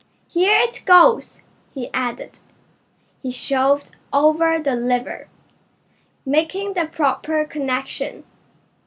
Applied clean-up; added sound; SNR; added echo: none; none; none; none.